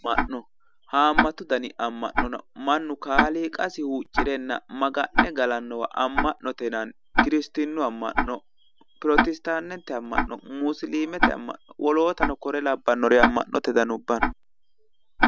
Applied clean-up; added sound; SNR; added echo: none; Tick-tock; 2 dB; none.